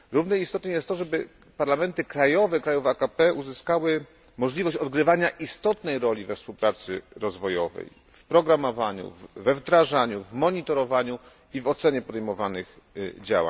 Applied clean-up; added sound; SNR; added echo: none; Tambourine; 20 dB; none.